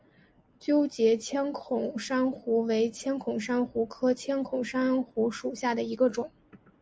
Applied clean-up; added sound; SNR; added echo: none; none; none; none.